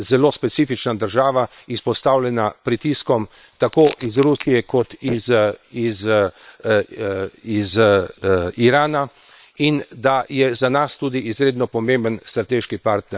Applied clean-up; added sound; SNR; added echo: neural separator model SepFormer WHAM!.